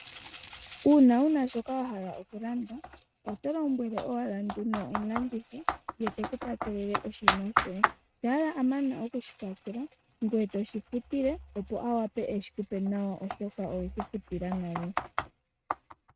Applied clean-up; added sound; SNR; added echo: neural mask model RNNoise.